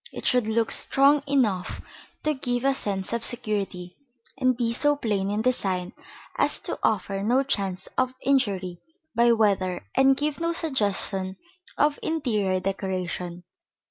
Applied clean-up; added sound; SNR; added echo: none; none; none; none.